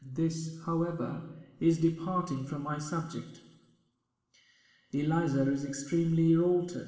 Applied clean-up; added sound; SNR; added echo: none; none; none; reverberation time 1.2 s.